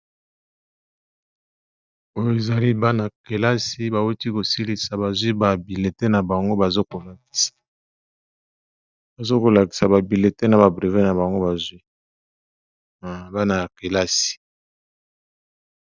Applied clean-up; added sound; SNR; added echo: neural mask model DeepFilterNet 3.